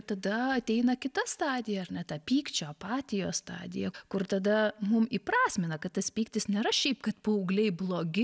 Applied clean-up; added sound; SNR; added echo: none; none; none; none.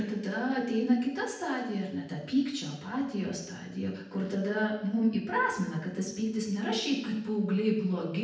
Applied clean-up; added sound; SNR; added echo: none; none; none; reverberation time 0.8 s.